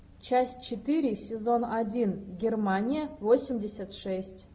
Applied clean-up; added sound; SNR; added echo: none; none; none; none.